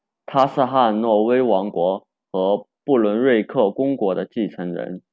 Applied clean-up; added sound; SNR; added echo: none; none; none; none.